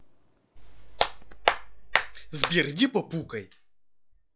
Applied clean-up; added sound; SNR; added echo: classical method log-MMSE.